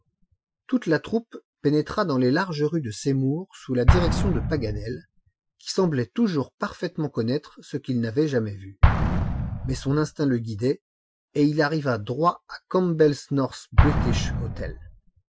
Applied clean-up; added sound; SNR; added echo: classical method Wiener filter.